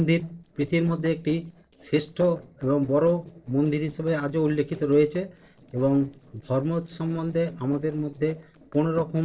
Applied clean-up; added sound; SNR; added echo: neural separator model SepFormer DNS4.